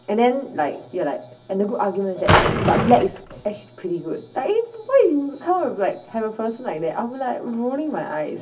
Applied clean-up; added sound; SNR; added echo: none; Drawer open or close; -3 dB; reverberation time 0.4 s.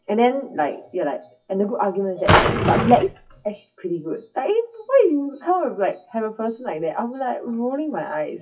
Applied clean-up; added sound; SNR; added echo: classical method WPE with log-MMSE.